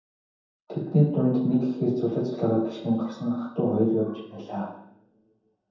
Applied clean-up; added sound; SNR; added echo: none; none; none; reverberation time 0.9 s.